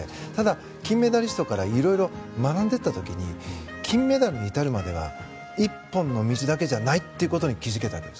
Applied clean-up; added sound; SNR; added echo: none; none; none; none.